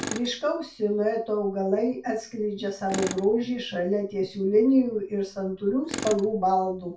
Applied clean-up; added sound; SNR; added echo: none; Tools; 15 dB; reverberation time 0.3 s.